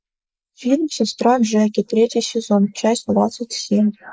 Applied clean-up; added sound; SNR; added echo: neural mask model Resemble Enhance denoiser.